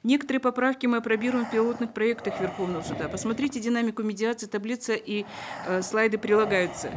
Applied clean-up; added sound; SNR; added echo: none; Breathing; 13 dB; none.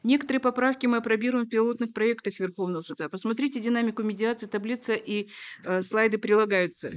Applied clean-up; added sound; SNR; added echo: neural mask model Resemble Enhance denoiser.